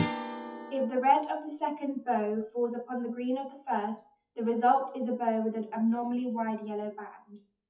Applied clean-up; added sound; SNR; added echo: classical method WPE with log-MMSE.